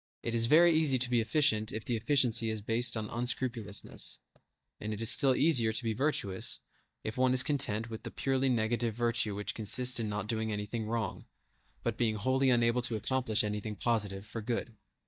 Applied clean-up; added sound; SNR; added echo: neural mask model DeepFilterNet 3.